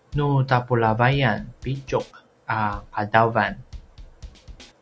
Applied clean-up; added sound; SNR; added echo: none; Bass drum / Snare drum / Drum kit; 19 dB; none.